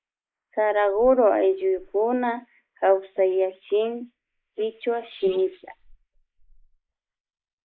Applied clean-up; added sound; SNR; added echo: neural mask model Resemble Enhance denoiser.